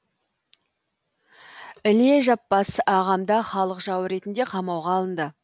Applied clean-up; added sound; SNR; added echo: none; none; none; none.